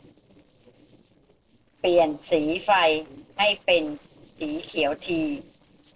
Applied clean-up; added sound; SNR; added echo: neural separator model SepFormer DNS4.